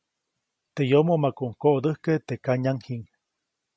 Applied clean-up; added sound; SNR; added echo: none; none; none; none.